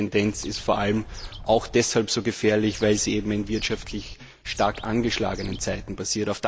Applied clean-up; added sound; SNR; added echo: none; Bird; 13 dB; none.